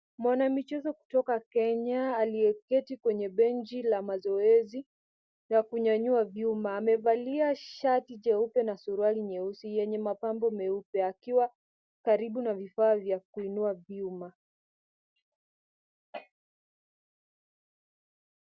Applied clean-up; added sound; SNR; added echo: none; none; none; none.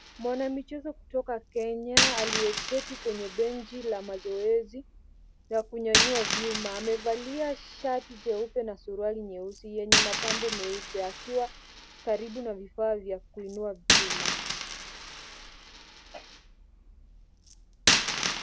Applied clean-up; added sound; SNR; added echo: none; Coin (dropping); -1 dB; none.